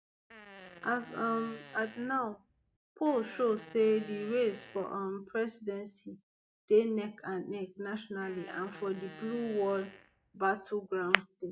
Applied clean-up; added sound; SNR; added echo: none; Fart; 18 dB; none.